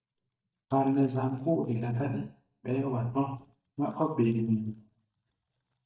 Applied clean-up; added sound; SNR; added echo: neural mask model DeepFilterNet 3.